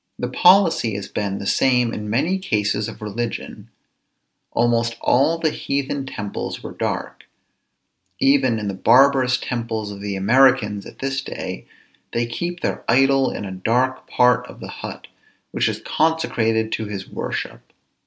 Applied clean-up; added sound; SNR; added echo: none; none; none; none.